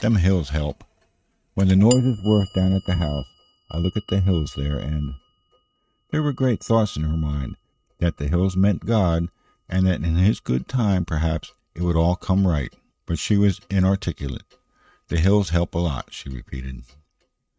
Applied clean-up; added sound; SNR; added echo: neural mask model RNNoise.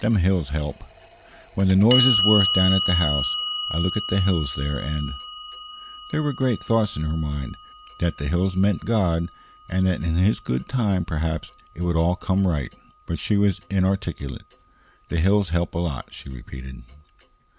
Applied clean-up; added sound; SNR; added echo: none; Clock; 4 dB; none.